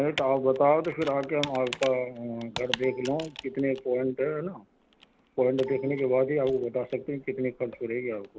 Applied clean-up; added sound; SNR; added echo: none; Computer keyboard; 15 dB; none.